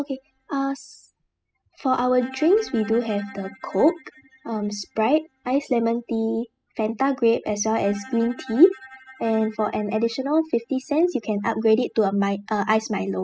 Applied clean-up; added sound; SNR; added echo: classical method spectral subtraction.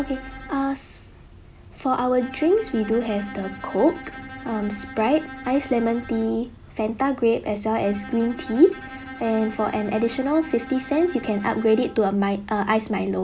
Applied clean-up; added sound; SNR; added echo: none; Bowed string instrument; 16 dB; none.